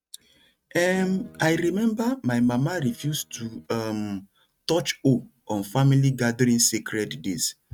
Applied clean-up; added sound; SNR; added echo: neural mask model RNNoise.